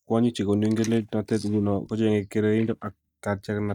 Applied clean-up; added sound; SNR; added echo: neural mask model DeepFilterNet 3.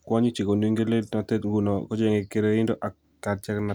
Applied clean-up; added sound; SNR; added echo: none; none; none; none.